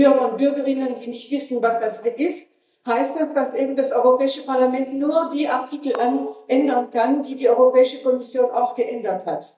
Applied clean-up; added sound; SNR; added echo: neural mask model DeepFilterNet 3.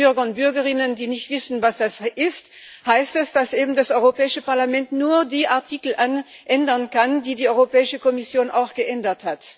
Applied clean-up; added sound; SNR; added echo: none; none; none; none.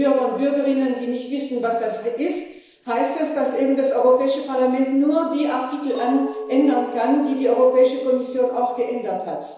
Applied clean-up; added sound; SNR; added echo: neural separator model SepFormer DNS4.